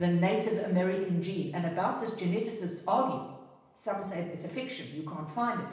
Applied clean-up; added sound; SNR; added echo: none; none; none; reverberation time 0.9 s.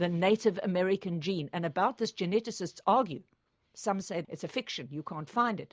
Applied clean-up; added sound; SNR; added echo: none; none; none; none.